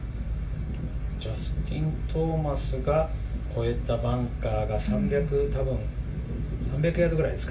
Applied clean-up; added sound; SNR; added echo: none; none; none; reverberation time 0.3 s.